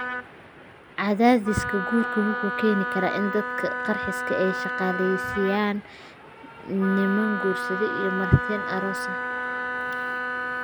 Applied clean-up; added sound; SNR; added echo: none; Wind instrument, woodwind instrument; 4 dB; none.